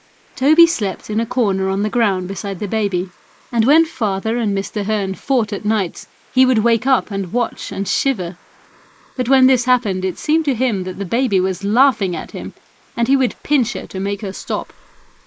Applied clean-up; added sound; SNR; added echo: neural mask model Resemble Enhance denoiser.